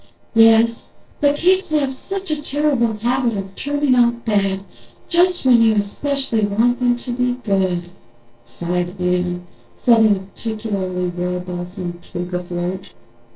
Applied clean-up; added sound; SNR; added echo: neural separator model SepFormer DNS4.